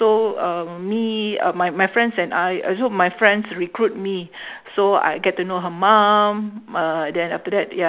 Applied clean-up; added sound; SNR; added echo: none; none; none; none.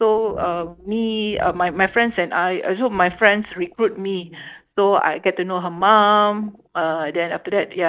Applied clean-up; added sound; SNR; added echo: neural mask model DeepFilterNet 3.